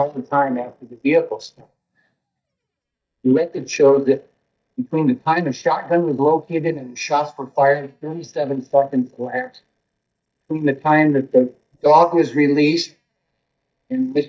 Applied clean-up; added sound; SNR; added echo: neural mask model DeepFilterNet 3.